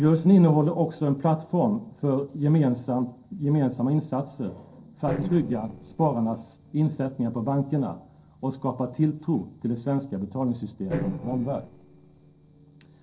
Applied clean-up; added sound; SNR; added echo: neural separator model SepFormer DNS4.